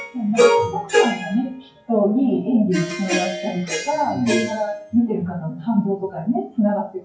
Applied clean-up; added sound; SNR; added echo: classical method WPE with log-MMSE.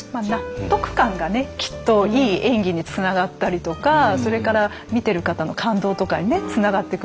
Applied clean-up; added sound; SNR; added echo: none; none; none; none.